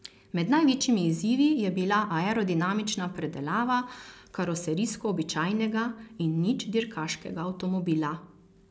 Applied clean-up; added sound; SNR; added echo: none; none; none; none.